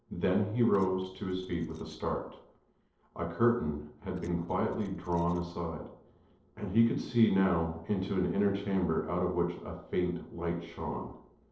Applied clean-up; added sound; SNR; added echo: neural separator model SepFormer DNS4.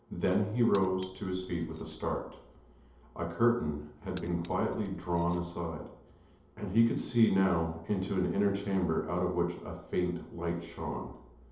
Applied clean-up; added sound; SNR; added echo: none; Keys jangling; 11 dB; reverberation time 2.2 s.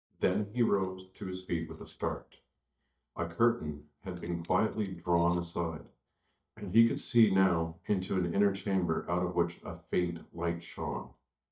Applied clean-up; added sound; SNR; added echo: neural mask model DeepFilterNet 3.